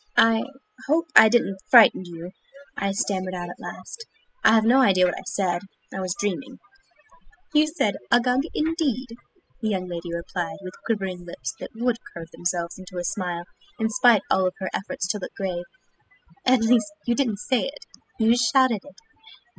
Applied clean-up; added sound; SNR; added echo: classical method spectral subtraction.